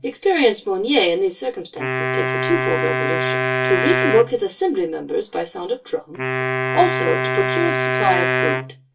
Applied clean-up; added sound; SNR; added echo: none; Wind instrument, woodwind instrument; 1 dB; reverberation time 0.2 s.